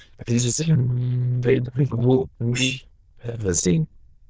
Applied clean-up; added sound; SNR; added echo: neural diffusion model UNIVERSE++.